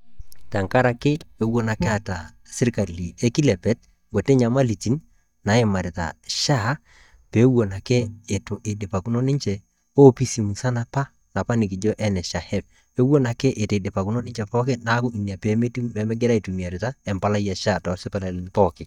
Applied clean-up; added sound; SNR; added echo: neural mask model DeepFilterNet 3.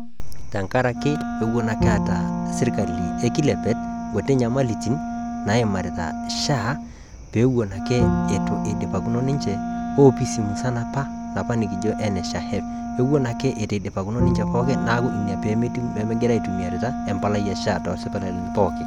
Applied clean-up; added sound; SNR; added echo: none; Bowed string instrument + Wind instrument, woodwind instrument; 3 dB; none.